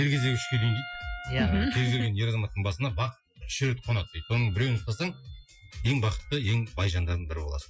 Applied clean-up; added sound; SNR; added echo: classical method Wiener filter.